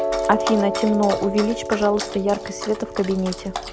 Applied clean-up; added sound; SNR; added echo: none; Dog + Piano; 5 dB; none.